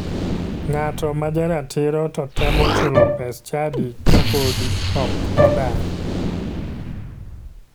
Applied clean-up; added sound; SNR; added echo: none; Explosion + Bowed string instrument; -4 dB; none.